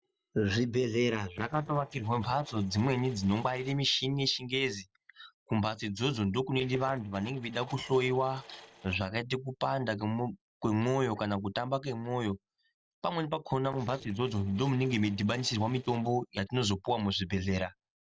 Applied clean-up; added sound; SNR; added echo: neural separator model SepFormer DNS4.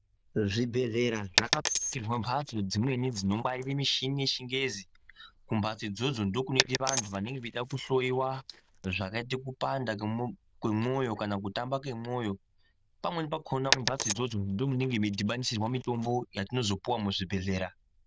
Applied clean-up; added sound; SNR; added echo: neural diffusion model UNIVERSE++.